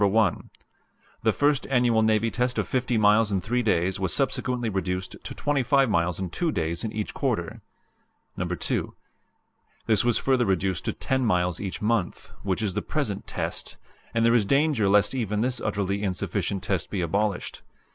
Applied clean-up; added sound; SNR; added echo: none; none; none; none.